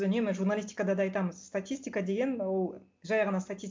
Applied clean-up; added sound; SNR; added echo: none; none; none; none.